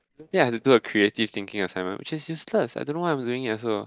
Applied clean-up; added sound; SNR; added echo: neural mask model DeepFilterNet 3.